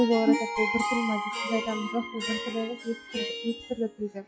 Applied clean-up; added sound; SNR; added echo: classical method log-MMSE.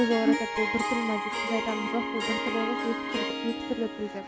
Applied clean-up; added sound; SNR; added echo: none; Harp + Organ; 1 dB; none.